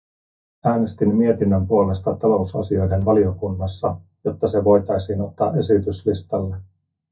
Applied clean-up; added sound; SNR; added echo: neural mask model DeepFilterNet 3.